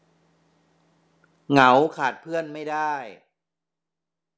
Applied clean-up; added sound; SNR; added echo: none; none; none; none.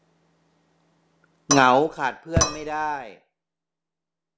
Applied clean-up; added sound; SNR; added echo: none; Thump, thud + Cutlery, silverware / Dishes, pots, and pans; 1 dB; none.